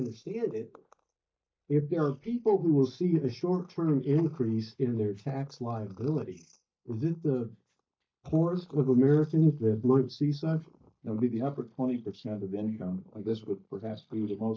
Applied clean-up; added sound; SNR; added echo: neural mask model DeepFilterNet 3.